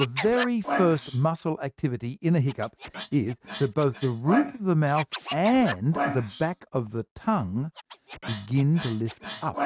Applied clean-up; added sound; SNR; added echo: neural mask model RNNoise.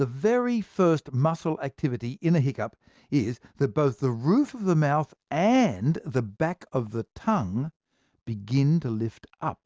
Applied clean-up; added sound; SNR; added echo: none; none; none; none.